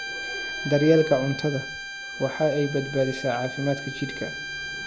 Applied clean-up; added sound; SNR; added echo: none; Bowed string instrument; 9 dB; none.